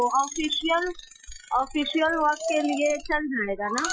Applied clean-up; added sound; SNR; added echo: classical method Wiener filter.